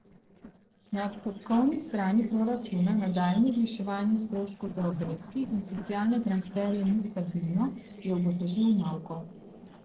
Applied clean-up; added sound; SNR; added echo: neural separator model SepFormer DNS4.